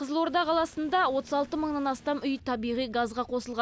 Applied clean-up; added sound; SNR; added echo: none; none; none; none.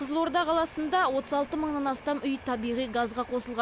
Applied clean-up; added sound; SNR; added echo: none; Train; 19 dB; none.